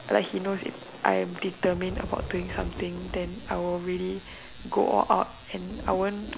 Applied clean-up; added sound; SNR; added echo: none; Thunder / Rain; 12 dB; none.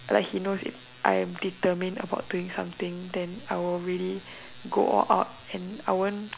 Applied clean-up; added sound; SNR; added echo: none; none; none; none.